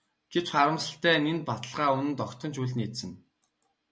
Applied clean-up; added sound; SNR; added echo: none; none; none; none.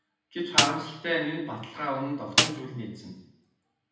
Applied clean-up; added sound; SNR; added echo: none; Snare drum; -3 dB; reverberation time 0.8 s.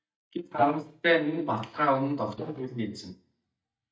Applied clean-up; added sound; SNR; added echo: neural mask model DeepFilterNet 3.